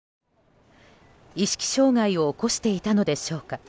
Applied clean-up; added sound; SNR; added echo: none; none; none; none.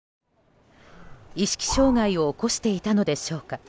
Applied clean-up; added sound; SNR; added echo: none; Breathing; 11 dB; none.